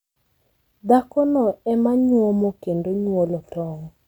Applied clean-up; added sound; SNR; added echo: none; none; none; none.